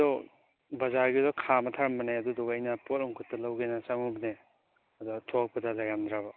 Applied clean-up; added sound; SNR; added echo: none; none; none; none.